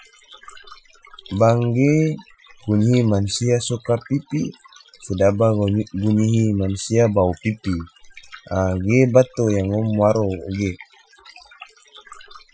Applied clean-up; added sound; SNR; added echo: classical method Wiener filter.